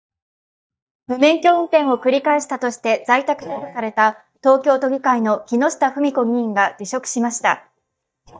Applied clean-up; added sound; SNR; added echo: neural mask model DeepFilterNet 3.